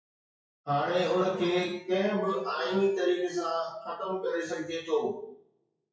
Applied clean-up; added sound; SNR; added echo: classical method WPE with log-MMSE.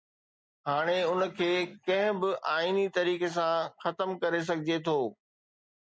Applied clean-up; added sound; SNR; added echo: none; none; none; none.